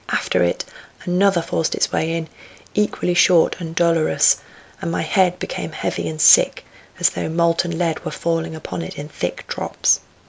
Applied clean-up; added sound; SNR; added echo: none; none; none; none.